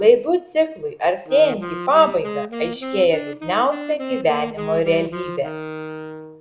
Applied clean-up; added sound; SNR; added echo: none; Wind instrument, woodwind instrument; 11 dB; reverberation time 0.4 s.